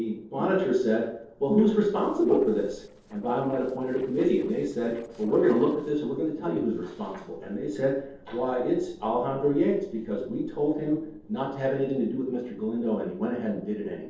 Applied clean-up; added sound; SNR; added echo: neural separator model SepFormer DNS4.